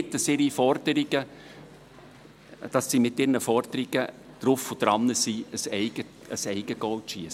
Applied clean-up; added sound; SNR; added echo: none; none; none; none.